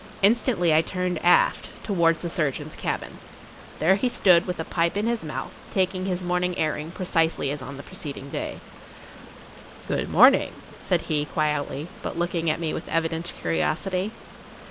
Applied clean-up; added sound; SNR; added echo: none; Stream; 18 dB; none.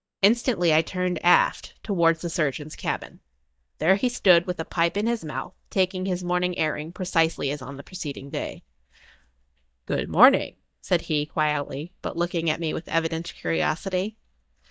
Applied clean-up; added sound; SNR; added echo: neural mask model DeepFilterNet 3.